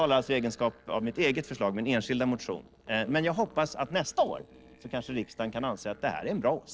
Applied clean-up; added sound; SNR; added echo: neural separator model SepFormer DNS4.